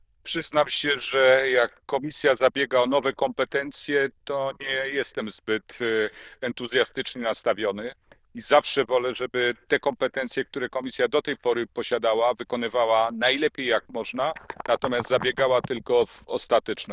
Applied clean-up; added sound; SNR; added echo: neural diffusion model UNIVERSE++.